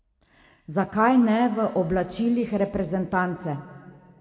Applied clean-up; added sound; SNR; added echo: none; none; none; reverberation time 2.1 s.